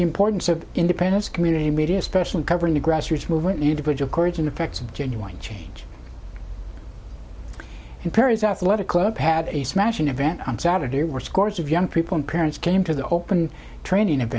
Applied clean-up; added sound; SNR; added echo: none; none; none; none.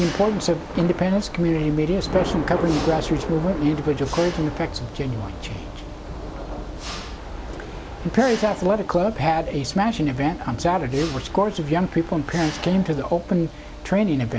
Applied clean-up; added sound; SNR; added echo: none; Thunder / Rain + Mechanisms; 11 dB; none.